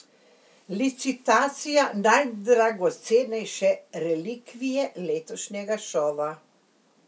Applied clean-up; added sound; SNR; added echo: none; none; none; none.